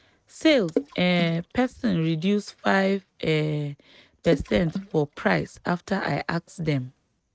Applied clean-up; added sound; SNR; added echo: neural mask model RNNoise.